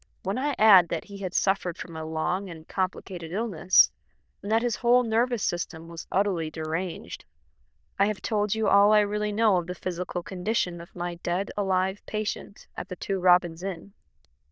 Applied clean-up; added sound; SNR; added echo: neural diffusion model UNIVERSE++.